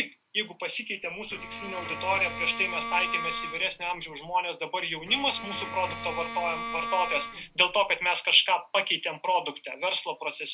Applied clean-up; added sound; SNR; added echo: none; Bowed string instrument; 8 dB; none.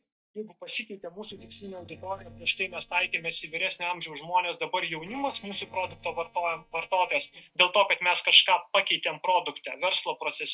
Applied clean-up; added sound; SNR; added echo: neural mask model DeepFilterNet 3.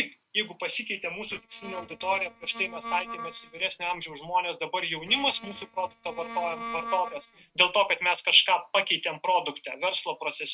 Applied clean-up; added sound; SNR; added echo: neural mask model RNNoise.